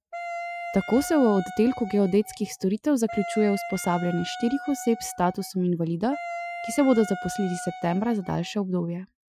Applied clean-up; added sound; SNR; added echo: classical method Wiener filter.